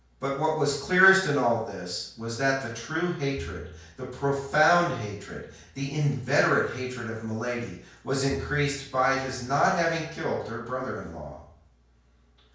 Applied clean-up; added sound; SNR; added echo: none; Bowed string instrument; 20 dB; reverberation time 0.5 s.